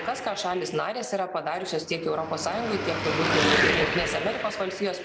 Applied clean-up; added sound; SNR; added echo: none; Car passing by / Traffic noise, roadway noise / Engine; 1 dB; none.